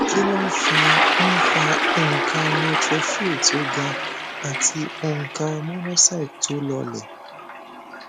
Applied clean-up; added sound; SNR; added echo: none; Toilet flush; -2 dB; none.